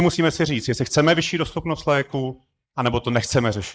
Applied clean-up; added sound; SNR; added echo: neural mask model Resemble Enhance denoiser.